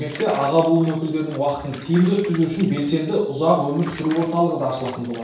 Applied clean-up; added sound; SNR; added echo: none; Bathtub (filling or washing) / Water; 19 dB; reverberation time 0.7 s.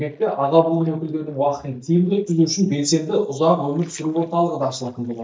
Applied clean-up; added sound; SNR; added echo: neural mask model DeepFilterNet 3.